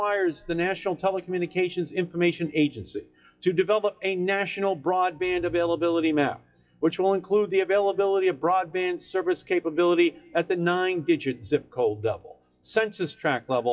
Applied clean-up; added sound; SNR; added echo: classical method WPE with log-MMSE.